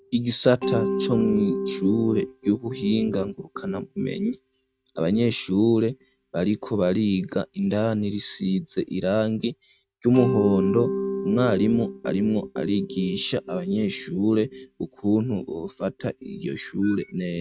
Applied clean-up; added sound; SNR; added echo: neural mask model RNNoise.